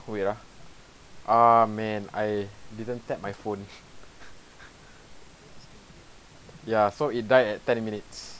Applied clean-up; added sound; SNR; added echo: none; none; none; none.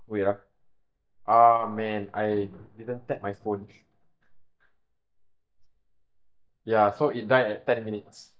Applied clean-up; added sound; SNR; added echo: neural mask model DeepFilterNet 3.